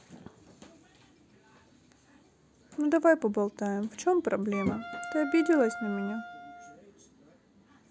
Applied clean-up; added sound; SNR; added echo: none; Wind instrument, woodwind instrument; 11 dB; none.